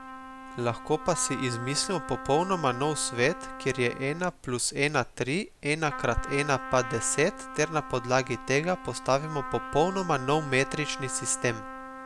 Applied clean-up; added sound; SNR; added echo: none; Trumpet; 12 dB; none.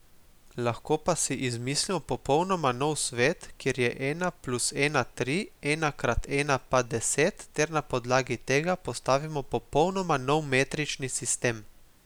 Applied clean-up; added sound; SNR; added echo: none; none; none; none.